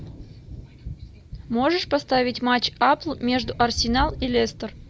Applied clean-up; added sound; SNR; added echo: none; Thunder; 12 dB; none.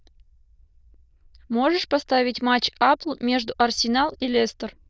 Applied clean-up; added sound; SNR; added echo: neural diffusion model UNIVERSE++.